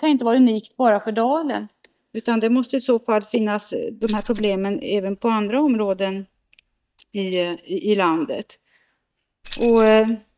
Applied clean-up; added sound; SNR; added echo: neural mask model DeepFilterNet 3.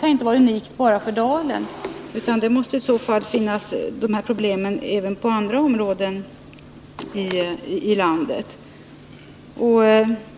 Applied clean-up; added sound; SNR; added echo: none; none; none; none.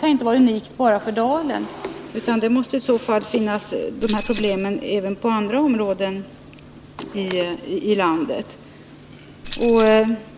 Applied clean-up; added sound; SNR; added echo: none; Tambourine; 11 dB; none.